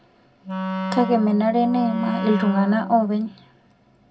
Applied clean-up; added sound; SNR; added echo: none; Wind instrument, woodwind instrument; 7 dB; reverberation time 0.2 s.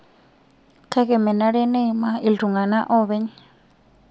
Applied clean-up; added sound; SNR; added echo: none; none; none; none.